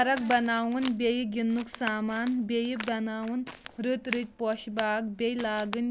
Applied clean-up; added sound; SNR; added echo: none; Crack; 12 dB; none.